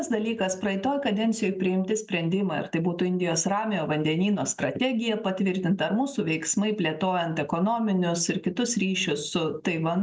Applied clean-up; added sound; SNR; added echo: none; none; none; none.